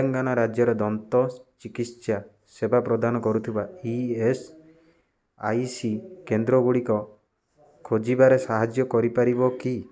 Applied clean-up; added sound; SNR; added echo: none; none; none; none.